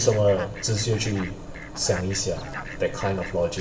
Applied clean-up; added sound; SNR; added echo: none; Fowl; 14 dB; reverberation time 0.7 s.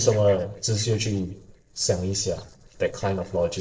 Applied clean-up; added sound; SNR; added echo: neural separator model SepFormer DNS4.